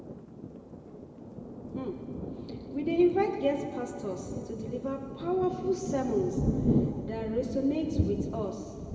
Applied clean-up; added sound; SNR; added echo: none; Thunder; 2 dB; reverberation time 2.3 s.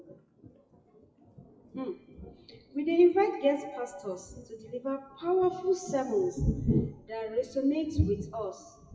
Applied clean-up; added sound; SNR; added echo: classical method WPE with log-MMSE.